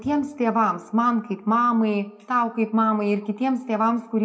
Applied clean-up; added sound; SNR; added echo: none; none; none; reverberation time 0.9 s.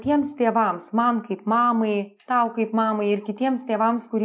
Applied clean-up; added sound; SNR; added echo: none; none; none; none.